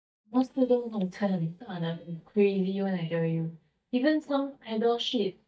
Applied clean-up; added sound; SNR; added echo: neural mask model DeepFilterNet 3.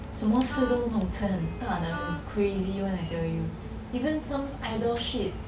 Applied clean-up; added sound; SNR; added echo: none; Wind instrument, woodwind instrument; 12 dB; none.